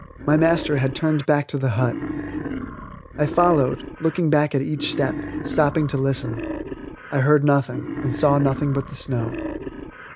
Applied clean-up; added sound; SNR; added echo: none; Wild animals; 9 dB; none.